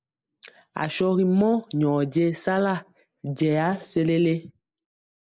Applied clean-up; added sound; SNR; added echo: neural mask model Resemble Enhance denoiser.